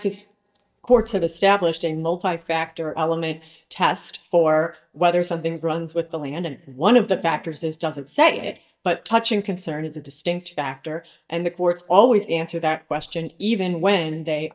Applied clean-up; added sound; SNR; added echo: neural mask model DeepFilterNet 3.